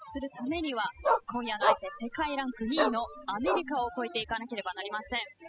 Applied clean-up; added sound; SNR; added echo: classical method spectral subtraction.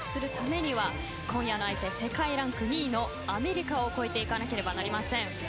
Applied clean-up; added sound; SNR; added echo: none; none; none; none.